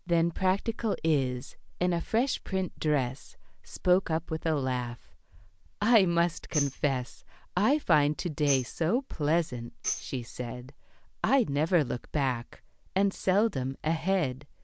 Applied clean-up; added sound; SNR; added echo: none; Tambourine; 12 dB; none.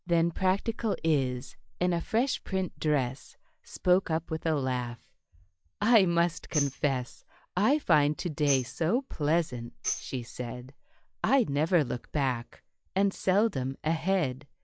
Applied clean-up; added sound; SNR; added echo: classical method log-MMSE.